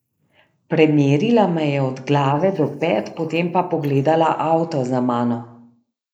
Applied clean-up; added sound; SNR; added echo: neural mask model Resemble Enhance denoiser.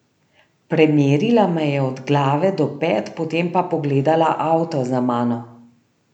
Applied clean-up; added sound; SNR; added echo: none; none; none; none.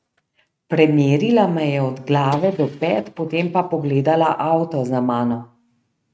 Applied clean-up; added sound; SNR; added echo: neural mask model RNNoise.